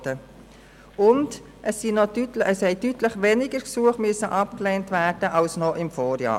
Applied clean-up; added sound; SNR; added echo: none; none; none; none.